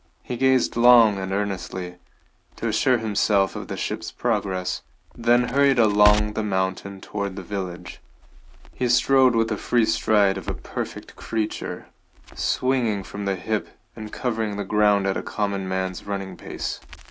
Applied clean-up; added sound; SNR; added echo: none; Crackle; 14 dB; none.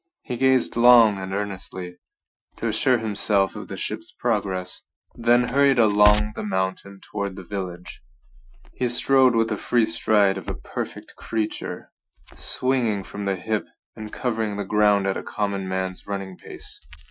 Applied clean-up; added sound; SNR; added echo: classical method Wiener filter.